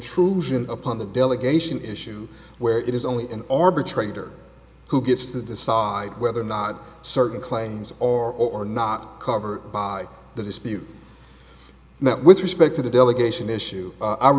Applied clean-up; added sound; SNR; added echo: none; none; none; none.